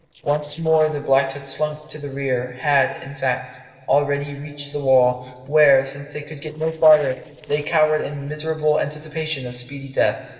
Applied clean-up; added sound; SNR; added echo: neural separator model SepFormer DNS4.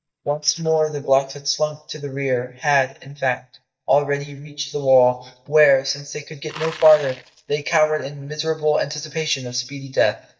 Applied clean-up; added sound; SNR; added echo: neural mask model DeepFilterNet 3.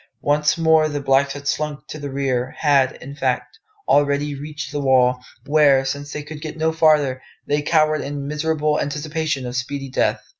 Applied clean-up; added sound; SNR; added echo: none; none; none; none.